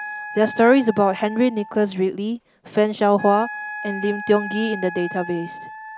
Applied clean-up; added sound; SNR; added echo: none; Wind instrument, woodwind instrument; 13 dB; none.